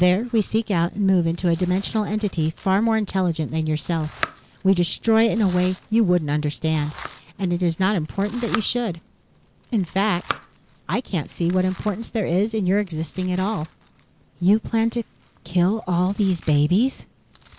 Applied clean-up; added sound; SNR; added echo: none; Domestic sounds, home sounds; 19 dB; none.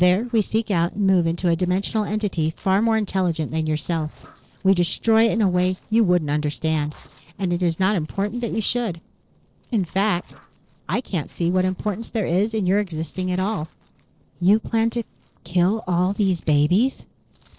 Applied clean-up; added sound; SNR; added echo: neural separator model SepFormer DNS4.